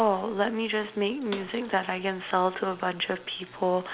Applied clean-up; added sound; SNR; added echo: none; Bathtub (filling or washing) / Water / Splash, splatter; 20 dB; none.